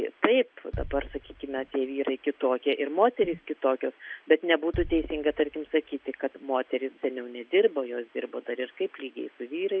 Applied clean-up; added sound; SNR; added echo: none; Bass drum; 16 dB; none.